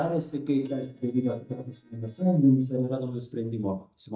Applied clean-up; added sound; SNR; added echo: neural mask model DeepFilterNet 3.